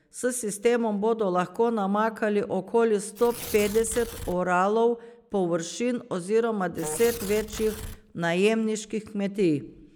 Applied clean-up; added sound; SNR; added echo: none; Wind instrument, woodwind instrument + Tearing; 12 dB; none.